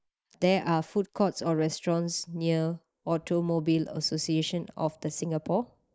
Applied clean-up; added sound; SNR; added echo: neural mask model Resemble Enhance denoiser.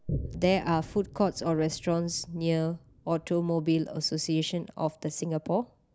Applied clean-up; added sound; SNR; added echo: none; Boom; 14 dB; none.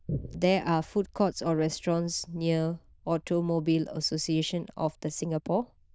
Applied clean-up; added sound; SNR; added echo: neural diffusion model UNIVERSE++.